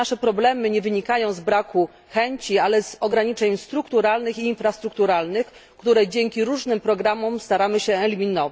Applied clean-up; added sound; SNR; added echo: none; none; none; none.